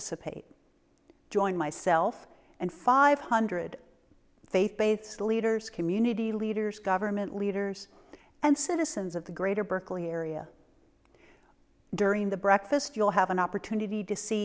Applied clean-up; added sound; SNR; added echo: none; none; none; none.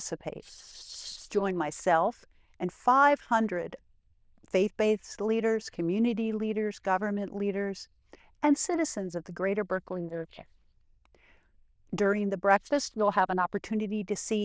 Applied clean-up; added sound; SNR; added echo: neural diffusion model UNIVERSE++.